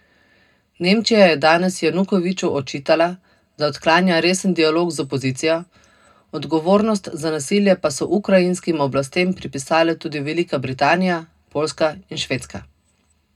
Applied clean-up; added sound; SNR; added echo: none; none; none; reverberation time 0.2 s.